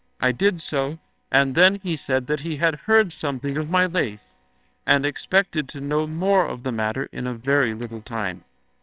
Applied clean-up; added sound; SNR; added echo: neural separator model SepFormer WHAMR!.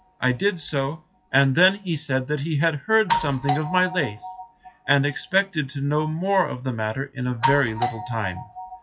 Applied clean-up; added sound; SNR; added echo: classical method WPE with log-MMSE.